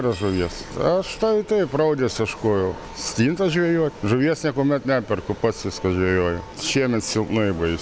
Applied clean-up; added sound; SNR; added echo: none; none; none; none.